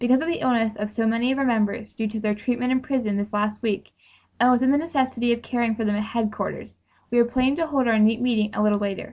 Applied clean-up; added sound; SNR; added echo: none; none; none; none.